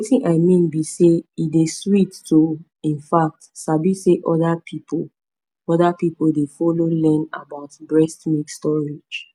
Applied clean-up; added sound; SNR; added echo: none; none; none; none.